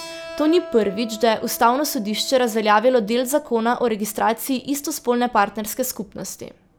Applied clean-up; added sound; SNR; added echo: none; Keyboard (musical); 19 dB; none.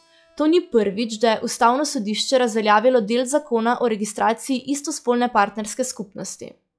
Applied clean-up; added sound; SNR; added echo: classical method log-MMSE.